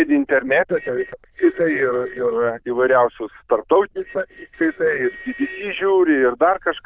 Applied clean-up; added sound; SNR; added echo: neural diffusion model UNIVERSE++.